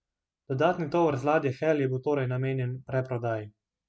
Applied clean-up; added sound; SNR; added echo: none; none; none; none.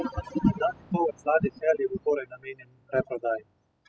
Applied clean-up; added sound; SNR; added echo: classical method spectral subtraction.